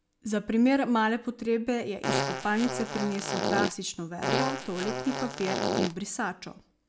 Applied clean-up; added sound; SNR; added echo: none; Fart; 1 dB; none.